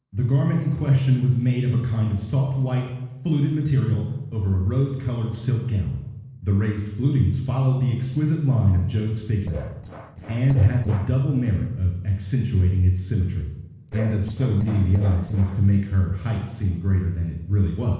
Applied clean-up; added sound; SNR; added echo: neural separator model SepFormer DNS4.